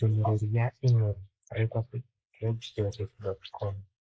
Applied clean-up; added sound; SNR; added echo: neural mask model Resemble Enhance denoiser.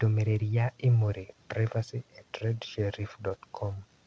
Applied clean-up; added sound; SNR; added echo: none; none; none; none.